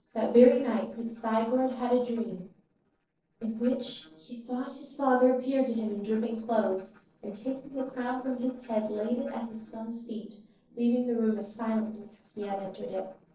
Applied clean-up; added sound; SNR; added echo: neural separator model SepFormer DNS4.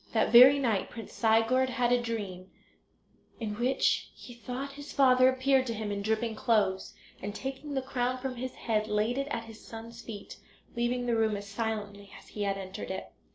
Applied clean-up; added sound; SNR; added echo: none; none; none; none.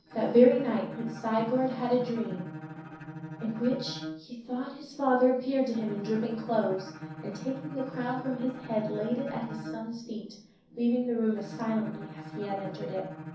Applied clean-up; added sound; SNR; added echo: none; Bowed string instrument; 13 dB; reverberation time 0.6 s.